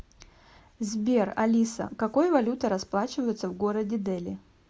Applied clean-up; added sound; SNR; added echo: none; none; none; none.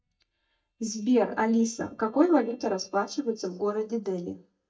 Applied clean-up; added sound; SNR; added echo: neural mask model DeepFilterNet 3.